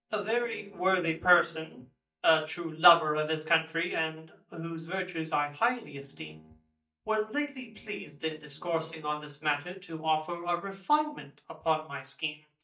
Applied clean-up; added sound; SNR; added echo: neural mask model DeepFilterNet 3.